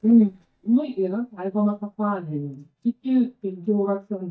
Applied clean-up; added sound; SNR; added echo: neural mask model DeepFilterNet 3.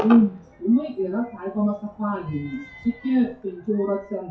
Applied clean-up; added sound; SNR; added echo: classical method WPE with log-MMSE.